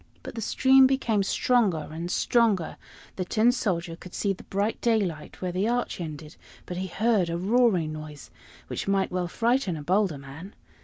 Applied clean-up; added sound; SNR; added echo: none; none; none; none.